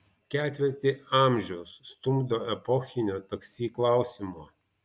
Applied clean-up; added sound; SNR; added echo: none; none; none; none.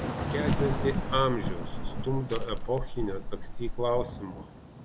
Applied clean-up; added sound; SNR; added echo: none; Crushing + Thunder / Rain; -1 dB; none.